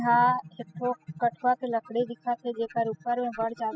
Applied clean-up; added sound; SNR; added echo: classical method spectral subtraction.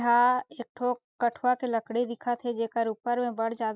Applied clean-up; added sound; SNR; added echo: none; none; none; none.